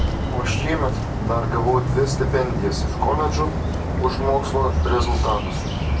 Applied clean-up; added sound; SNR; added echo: none; Bird; -2 dB; reverberation time 0.2 s.